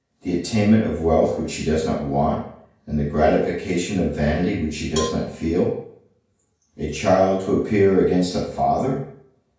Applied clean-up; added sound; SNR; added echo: none; Cowbell; 15 dB; reverberation time 0.5 s.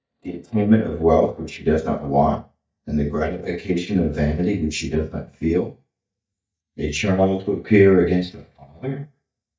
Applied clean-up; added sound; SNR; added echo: neural mask model DeepFilterNet 3.